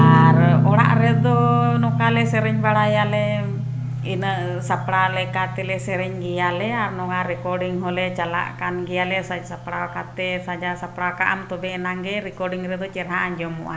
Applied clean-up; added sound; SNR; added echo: none; Guitar; 0 dB; none.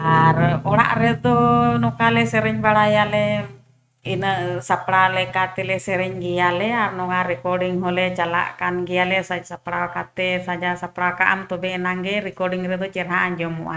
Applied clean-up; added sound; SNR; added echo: neural mask model RNNoise.